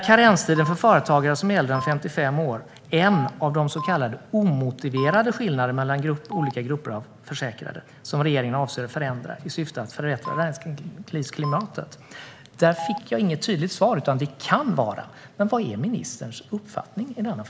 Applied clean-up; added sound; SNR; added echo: none; Telephone; 13 dB; none.